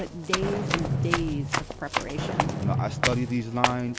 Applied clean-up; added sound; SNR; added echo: none; Fireworks + Run; -2 dB; none.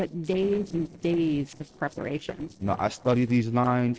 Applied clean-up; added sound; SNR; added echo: neural separator model SepFormer DNS4.